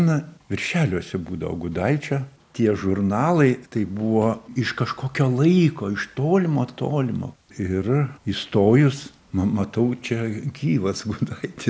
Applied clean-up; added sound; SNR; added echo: none; none; none; none.